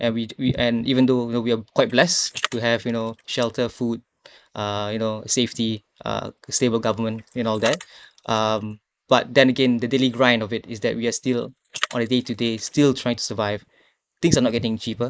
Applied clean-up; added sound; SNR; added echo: neural mask model Resemble Enhance denoiser.